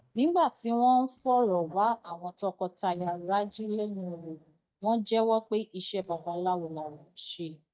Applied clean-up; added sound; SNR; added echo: neural mask model DeepFilterNet 3.